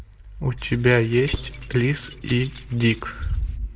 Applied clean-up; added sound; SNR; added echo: neural separator model SepFormer DNS4.